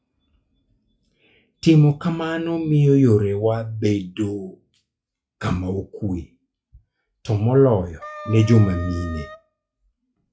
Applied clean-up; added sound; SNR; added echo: classical method log-MMSE.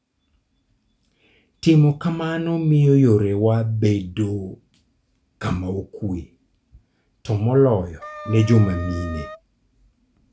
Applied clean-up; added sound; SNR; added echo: none; Wind instrument, woodwind instrument; 14 dB; none.